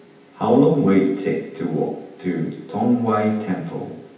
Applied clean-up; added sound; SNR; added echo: none; none; none; reverberation time 0.9 s.